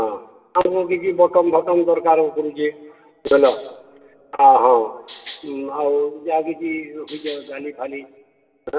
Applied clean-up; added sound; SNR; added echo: none; Rattle (instrument); 10 dB; reverberation time 1.6 s.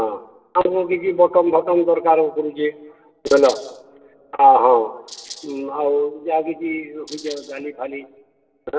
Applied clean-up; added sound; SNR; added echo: neural separator model SepFormer DNS4.